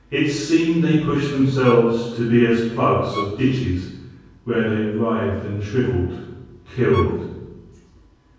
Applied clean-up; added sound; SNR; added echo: none; Bowed string instrument; 16 dB; reverberation time 1.3 s.